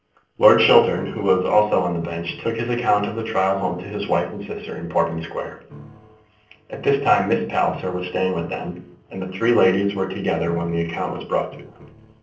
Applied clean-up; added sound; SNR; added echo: neural separator model SepFormer DNS4.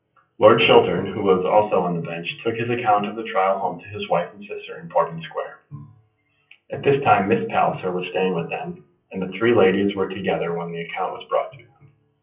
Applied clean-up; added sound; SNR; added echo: classical method WPE with log-MMSE.